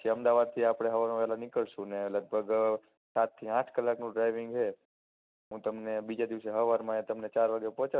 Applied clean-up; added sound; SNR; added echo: none; none; none; none.